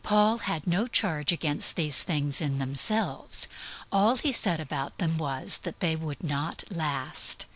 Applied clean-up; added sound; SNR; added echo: none; none; none; none.